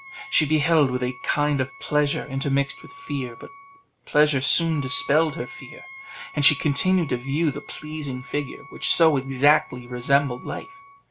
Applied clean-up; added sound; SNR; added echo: none; Wind instrument, woodwind instrument; 19 dB; none.